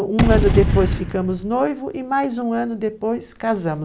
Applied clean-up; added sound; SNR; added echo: none; Gunshot, gunfire / Boom; 1 dB; none.